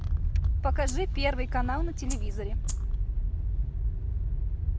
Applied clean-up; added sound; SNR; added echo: none; Rattle (instrument); 17 dB; none.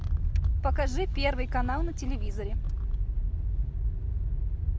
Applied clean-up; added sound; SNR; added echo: none; none; none; none.